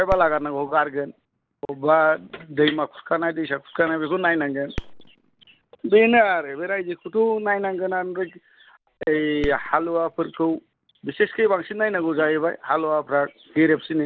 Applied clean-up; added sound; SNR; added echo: none; Fireworks; 20 dB; none.